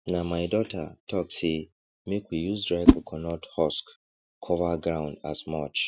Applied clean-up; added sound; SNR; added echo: neural mask model RNNoise.